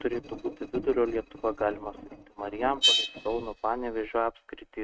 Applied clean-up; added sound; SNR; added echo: neural mask model RNNoise.